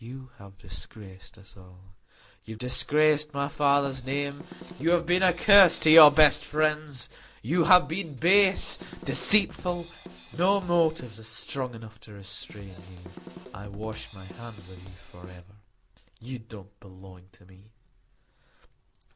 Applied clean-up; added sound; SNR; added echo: none; Drum kit; 17 dB; none.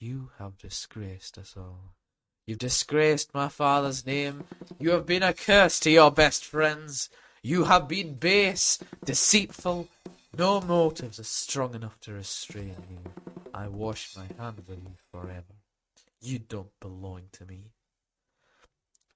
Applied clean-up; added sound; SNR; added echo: neural mask model RNNoise.